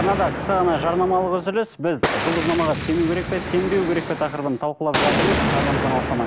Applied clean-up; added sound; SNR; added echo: none; Explosion; 3 dB; none.